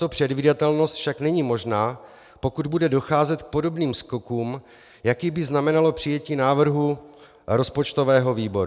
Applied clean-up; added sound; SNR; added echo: none; none; none; none.